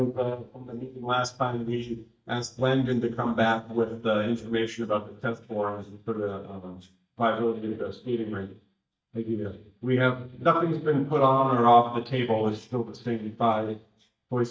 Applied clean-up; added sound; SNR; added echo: neural mask model DeepFilterNet 3.